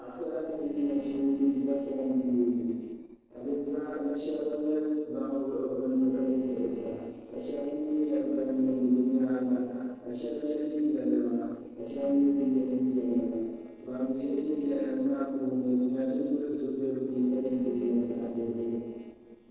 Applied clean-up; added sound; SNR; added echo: neural separator model SepFormer DNS4.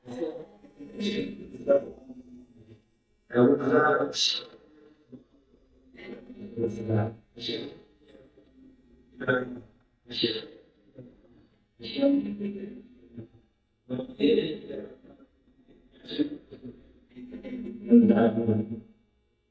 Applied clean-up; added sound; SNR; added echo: neural mask model DeepFilterNet 3.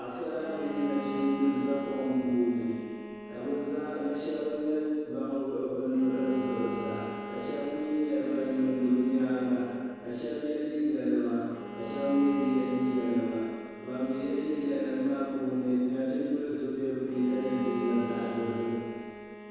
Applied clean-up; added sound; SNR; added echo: none; Bowed string instrument; 11 dB; reverberation time 2.0 s.